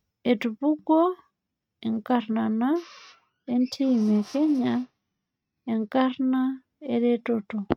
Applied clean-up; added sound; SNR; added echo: neural mask model RNNoise.